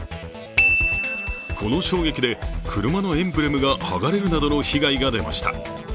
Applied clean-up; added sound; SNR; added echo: none; Bicycle bell; 2 dB; none.